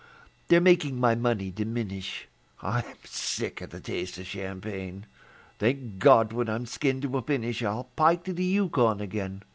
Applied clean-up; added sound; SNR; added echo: none; none; none; none.